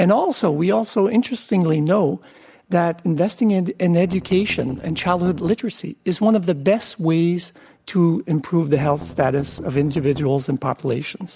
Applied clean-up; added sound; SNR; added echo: none; Strum; 15 dB; none.